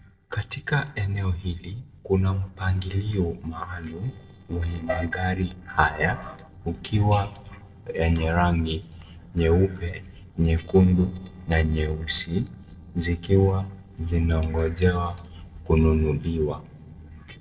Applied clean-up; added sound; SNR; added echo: neural separator model SepFormer DNS4.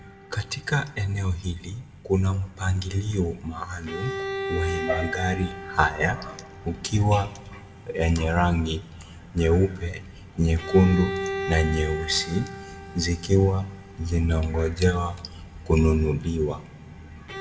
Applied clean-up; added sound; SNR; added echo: none; Bowed string instrument; 12 dB; reverberation time 1.5 s.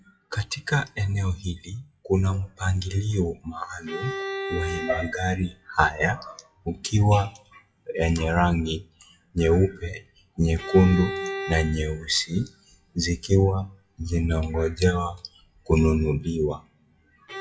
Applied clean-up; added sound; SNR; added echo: classical method WPE with log-MMSE.